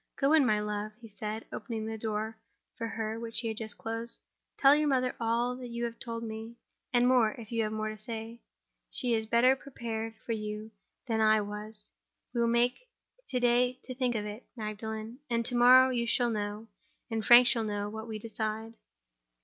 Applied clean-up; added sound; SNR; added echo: none; none; none; none.